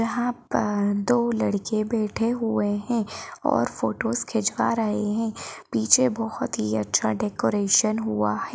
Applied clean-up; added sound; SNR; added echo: none; none; none; none.